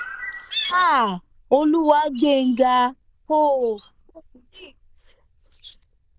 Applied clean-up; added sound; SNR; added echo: neural diffusion model UNIVERSE++.